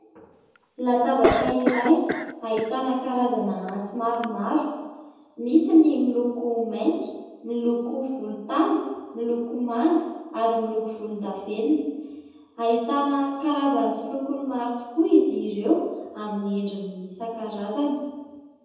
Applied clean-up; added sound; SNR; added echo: none; Cough; 6 dB; reverberation time 1.1 s.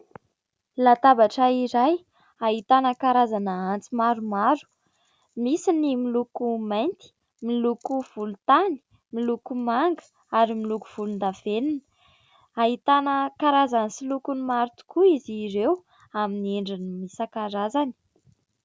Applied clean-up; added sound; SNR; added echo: none; none; none; none.